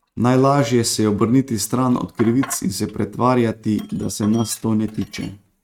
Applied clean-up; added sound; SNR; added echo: neural mask model RNNoise.